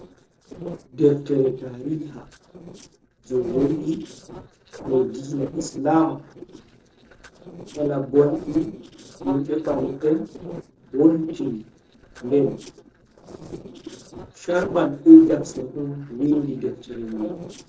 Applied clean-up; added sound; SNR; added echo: neural separator model SepFormer DNS4.